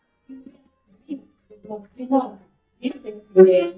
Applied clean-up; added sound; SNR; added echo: neural mask model DeepFilterNet 3.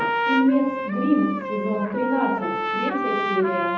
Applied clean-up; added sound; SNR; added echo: none; Trumpet; 2 dB; reverberation time 0.8 s.